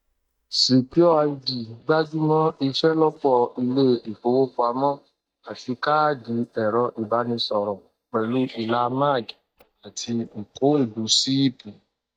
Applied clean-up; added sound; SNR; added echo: neural mask model DeepFilterNet 3.